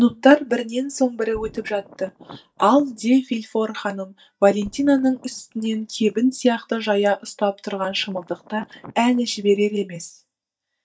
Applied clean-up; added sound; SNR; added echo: neural mask model DeepFilterNet 3.